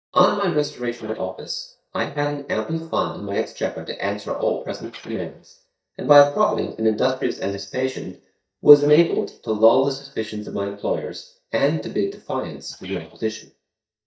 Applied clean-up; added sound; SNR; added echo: neural mask model DeepFilterNet 3.